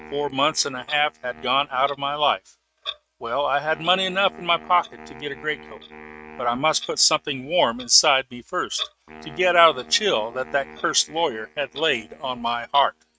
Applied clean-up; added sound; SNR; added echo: neural mask model RNNoise.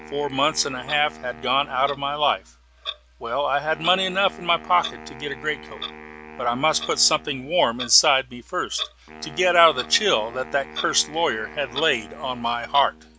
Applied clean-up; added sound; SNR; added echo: none; Wind instrument, woodwind instrument + Clock; 15 dB; none.